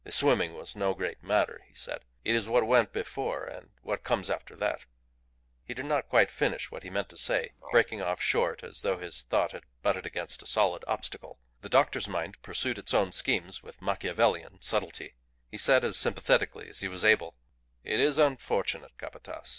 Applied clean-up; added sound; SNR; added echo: none; Frog; 20 dB; none.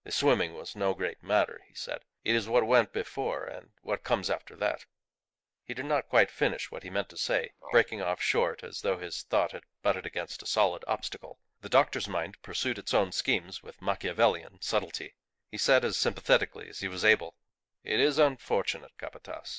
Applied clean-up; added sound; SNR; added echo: neural mask model Resemble Enhance denoiser.